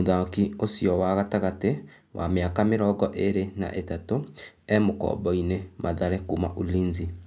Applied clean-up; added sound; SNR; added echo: none; none; none; none.